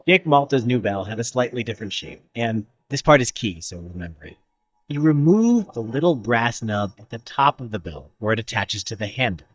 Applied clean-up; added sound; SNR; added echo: neural mask model DeepFilterNet 3.